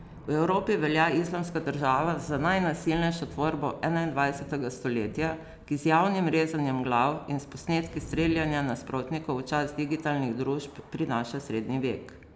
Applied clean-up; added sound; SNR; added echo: none; Thunder; 18 dB; none.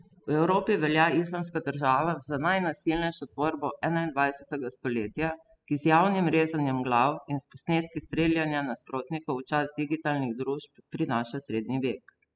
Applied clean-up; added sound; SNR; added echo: classical method spectral subtraction.